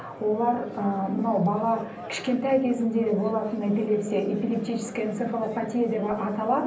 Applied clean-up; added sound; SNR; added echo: none; Crowd; 15 dB; reverberation time 0.6 s.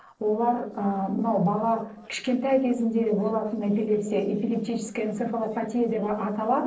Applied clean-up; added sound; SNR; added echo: neural separator model SepFormer DNS4.